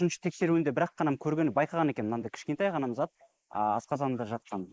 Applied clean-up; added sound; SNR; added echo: neural mask model Resemble Enhance denoiser.